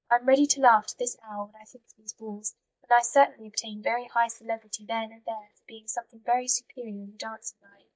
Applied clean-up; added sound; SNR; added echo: neural mask model DeepFilterNet 3.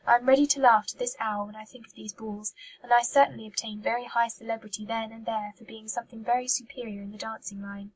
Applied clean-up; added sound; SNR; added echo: none; none; none; none.